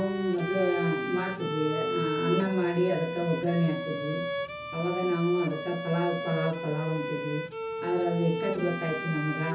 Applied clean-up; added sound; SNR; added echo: none; Bowed string instrument; 4 dB; reverberation time 0.6 s.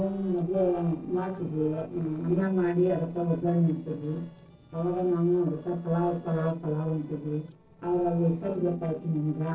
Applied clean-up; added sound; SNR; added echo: neural separator model SepFormer DNS4.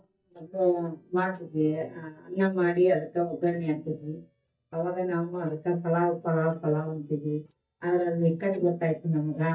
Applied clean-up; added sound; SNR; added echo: neural mask model DeepFilterNet 3.